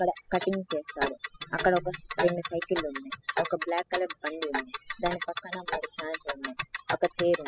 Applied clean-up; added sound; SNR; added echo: classical method spectral subtraction.